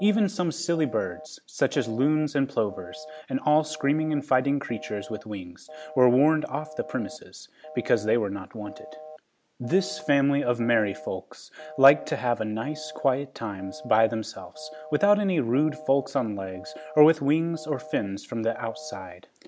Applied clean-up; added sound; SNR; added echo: none; Telephone; 18 dB; none.